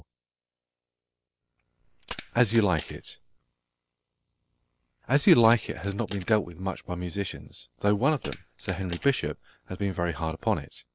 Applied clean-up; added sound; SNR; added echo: neural mask model Resemble Enhance denoiser.